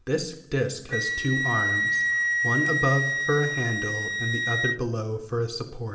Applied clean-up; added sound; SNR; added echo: none; Wind instrument, woodwind instrument; 0 dB; reverberation time 1.6 s.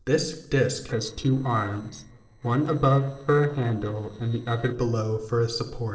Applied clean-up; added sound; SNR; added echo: neural separator model SepFormer DNS4.